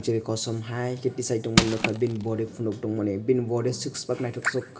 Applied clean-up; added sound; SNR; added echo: none; Crushing; -2 dB; reverberation time 0.9 s.